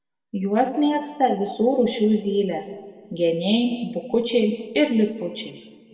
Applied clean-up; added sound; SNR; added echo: none; none; none; reverberation time 1.5 s.